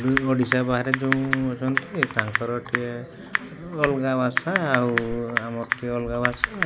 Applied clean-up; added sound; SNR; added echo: none; Typing; 4 dB; none.